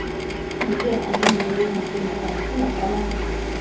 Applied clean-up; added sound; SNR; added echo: none; Printer; -1 dB; reverberation time 2.6 s.